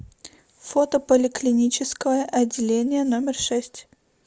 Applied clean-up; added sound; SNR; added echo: none; none; none; none.